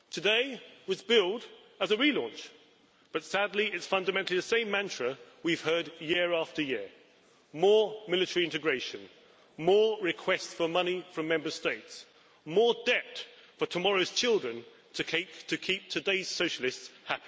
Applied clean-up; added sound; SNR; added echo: none; none; none; none.